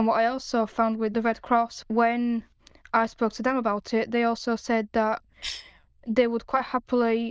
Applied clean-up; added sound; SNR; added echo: neural diffusion model UNIVERSE++.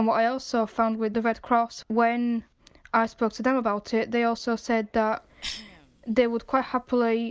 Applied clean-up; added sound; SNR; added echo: none; Cough; 20 dB; none.